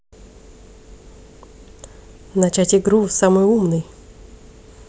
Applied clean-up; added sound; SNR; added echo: none; none; none; none.